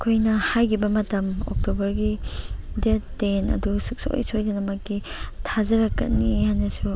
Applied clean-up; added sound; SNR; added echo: none; none; none; none.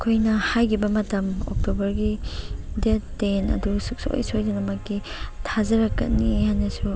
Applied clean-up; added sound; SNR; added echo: none; Piano; 17 dB; none.